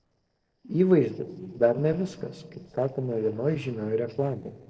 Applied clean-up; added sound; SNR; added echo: neural separator model SepFormer DNS4.